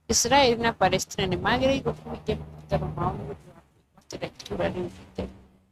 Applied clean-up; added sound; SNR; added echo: neural mask model RNNoise.